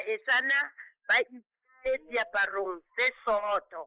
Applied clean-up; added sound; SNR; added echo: neural mask model Resemble Enhance denoiser.